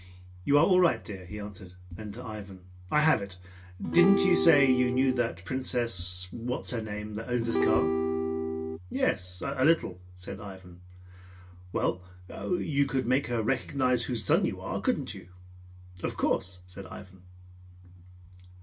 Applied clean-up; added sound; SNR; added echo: none; Acoustic guitar / Strum; -1 dB; reverberation time 0.2 s.